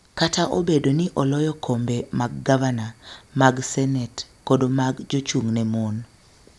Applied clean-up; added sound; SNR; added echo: none; none; none; none.